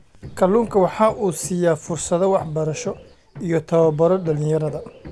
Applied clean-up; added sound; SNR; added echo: none; Hammer + Bird; 19 dB; none.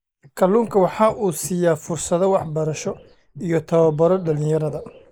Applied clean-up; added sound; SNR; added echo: neural mask model Resemble Enhance denoiser.